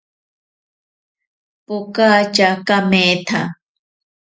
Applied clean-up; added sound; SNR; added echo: none; none; none; none.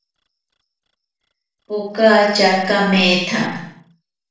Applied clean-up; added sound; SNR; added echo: neural separator model SepFormer DNS4.